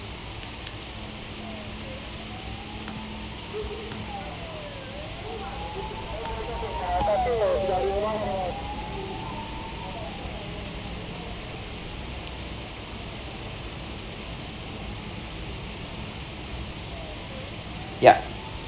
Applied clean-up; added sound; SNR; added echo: none; Motor vehicle (road) / Siren; 3 dB; reverberation time 0.5 s.